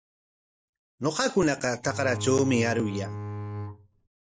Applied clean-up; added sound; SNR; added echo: none; Bowed string instrument; 7 dB; none.